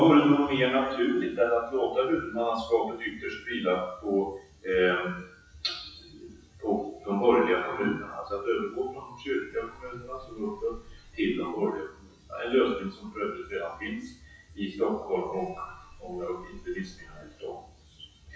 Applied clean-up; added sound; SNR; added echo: classical method WPE with log-MMSE.